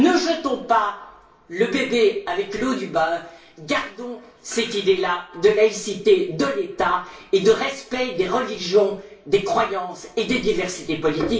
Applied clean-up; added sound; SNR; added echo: none; none; none; reverberation time 0.3 s.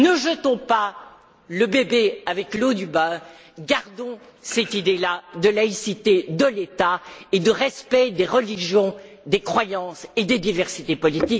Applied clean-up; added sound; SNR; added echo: none; none; none; none.